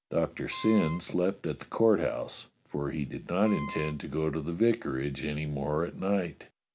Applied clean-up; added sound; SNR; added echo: none; Wind instrument, woodwind instrument; 12 dB; none.